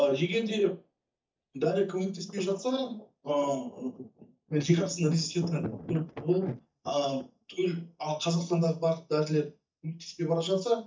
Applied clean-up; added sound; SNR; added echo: neural mask model DeepFilterNet 3.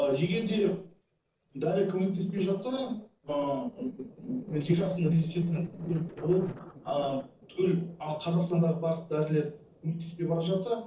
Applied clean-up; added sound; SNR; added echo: neural separator model SepFormer DNS4.